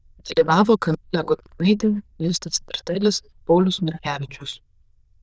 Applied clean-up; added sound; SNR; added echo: neural diffusion model UNIVERSE++.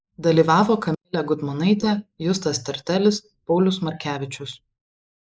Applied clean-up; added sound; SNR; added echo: neural mask model Resemble Enhance denoiser.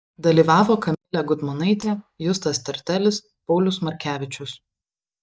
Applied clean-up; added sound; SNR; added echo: neural mask model DeepFilterNet 3.